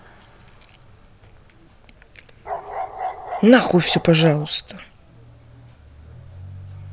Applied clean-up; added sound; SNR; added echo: none; Bark; 8 dB; none.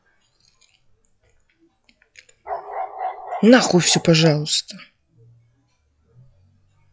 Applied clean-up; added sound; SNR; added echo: classical method log-MMSE.